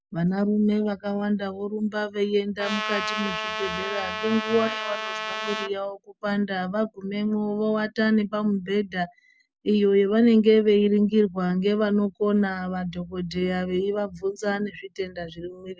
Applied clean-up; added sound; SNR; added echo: none; Trumpet; 6 dB; none.